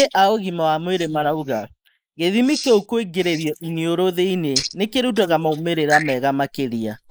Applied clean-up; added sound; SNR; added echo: neural mask model Resemble Enhance denoiser.